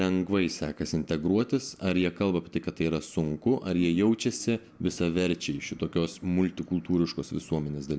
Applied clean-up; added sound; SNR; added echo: none; none; none; none.